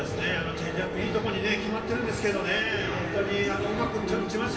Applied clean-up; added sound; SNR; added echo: none; Telephone; 14 dB; reverberation time 1.0 s.